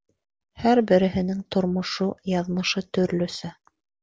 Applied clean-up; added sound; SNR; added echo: none; none; none; none.